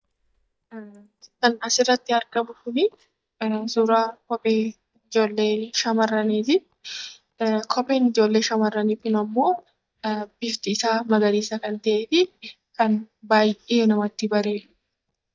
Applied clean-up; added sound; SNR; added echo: neural mask model DeepFilterNet 3.